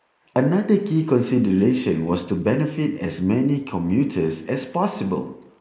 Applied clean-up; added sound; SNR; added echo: neural mask model Resemble Enhance denoiser.